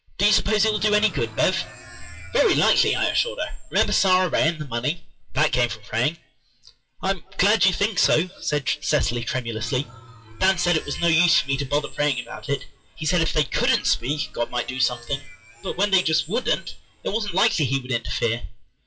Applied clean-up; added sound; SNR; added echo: classical method WPE with log-MMSE.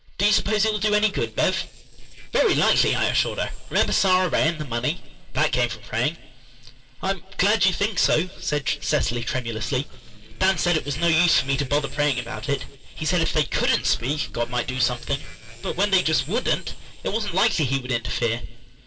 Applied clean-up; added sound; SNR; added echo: neural separator model SepFormer DNS4.